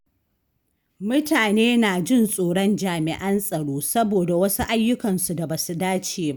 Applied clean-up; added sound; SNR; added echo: none; none; none; none.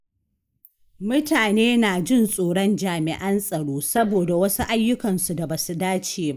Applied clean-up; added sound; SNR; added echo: neural mask model Resemble Enhance denoiser.